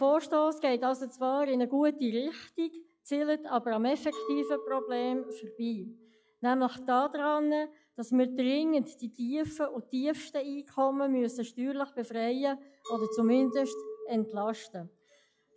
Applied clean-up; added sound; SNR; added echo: classical method log-MMSE.